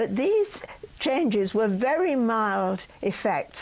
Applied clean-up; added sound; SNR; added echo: none; none; none; none.